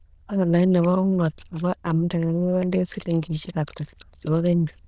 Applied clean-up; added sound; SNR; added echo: neural diffusion model UNIVERSE++.